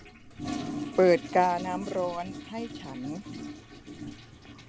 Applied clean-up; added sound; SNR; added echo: none; Toilet flush; 9 dB; none.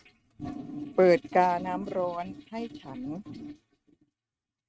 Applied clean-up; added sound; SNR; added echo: neural mask model RNNoise.